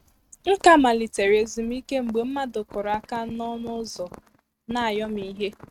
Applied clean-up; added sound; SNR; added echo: neural mask model RNNoise.